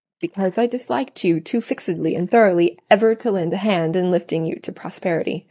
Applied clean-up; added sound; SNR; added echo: neural mask model DeepFilterNet 3.